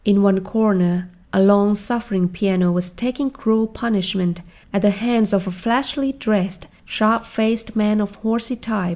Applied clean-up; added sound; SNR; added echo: none; none; none; none.